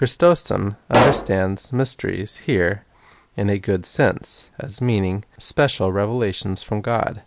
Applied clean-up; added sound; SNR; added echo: none; Explosion; 1 dB; none.